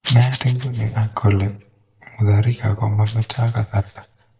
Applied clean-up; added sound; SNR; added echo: neural mask model DeepFilterNet 3.